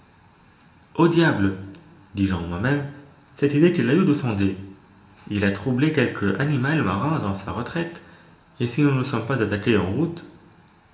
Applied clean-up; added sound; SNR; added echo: none; none; none; reverberation time 0.8 s.